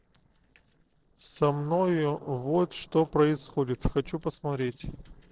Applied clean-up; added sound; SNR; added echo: neural separator model SepFormer DNS4.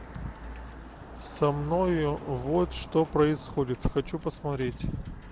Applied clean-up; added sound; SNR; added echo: none; Wind / Boat, Water vehicle; 16 dB; none.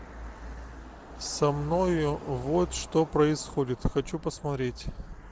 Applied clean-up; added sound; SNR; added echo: none; none; none; none.